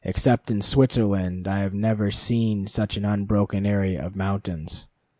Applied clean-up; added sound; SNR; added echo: none; none; none; none.